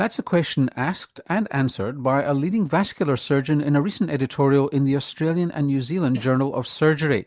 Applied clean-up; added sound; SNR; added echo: neural mask model Resemble Enhance denoiser.